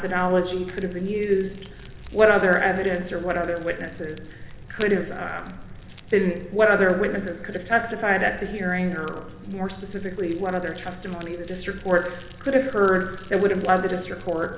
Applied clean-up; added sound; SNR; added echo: none; Fire; 18 dB; reverberation time 1.1 s.